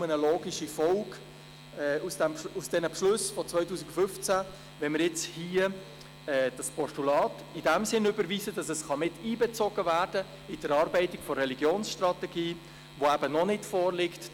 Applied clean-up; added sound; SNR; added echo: none; none; none; none.